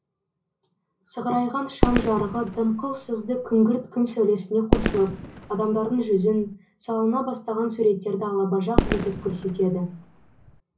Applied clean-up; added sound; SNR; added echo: none; Fireworks; 3 dB; reverberation time 0.5 s.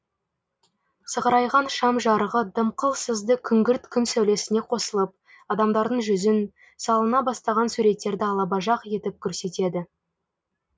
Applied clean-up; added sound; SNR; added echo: none; none; none; none.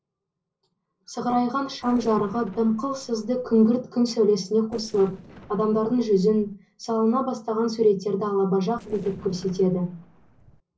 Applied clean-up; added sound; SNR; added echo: neural separator model SepFormer DNS4.